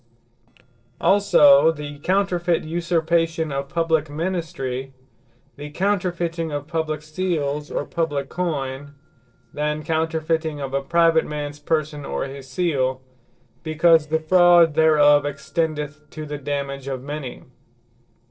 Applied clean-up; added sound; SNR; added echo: neural separator model SepFormer DNS4.